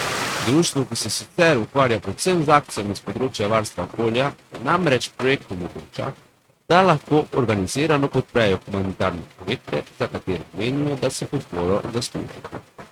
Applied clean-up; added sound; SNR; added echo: neural mask model RNNoise.